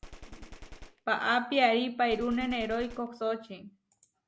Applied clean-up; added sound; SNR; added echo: none; Gunshot, gunfire; 18 dB; none.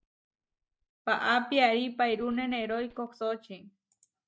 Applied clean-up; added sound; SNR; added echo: neural mask model DeepFilterNet 3.